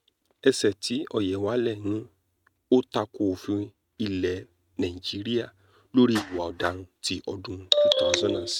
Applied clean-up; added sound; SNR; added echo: neural mask model RNNoise.